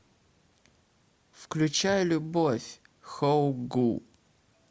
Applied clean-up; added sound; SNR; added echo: none; none; none; none.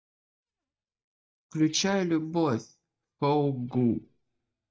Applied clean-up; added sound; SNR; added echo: neural mask model DeepFilterNet 3.